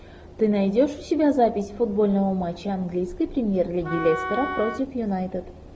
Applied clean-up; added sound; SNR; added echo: none; Wind instrument, woodwind instrument; 9 dB; none.